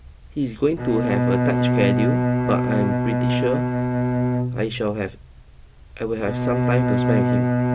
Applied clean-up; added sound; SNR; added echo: none; Bowed string instrument; -4 dB; none.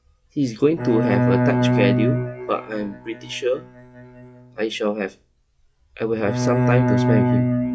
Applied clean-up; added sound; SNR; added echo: classical method log-MMSE.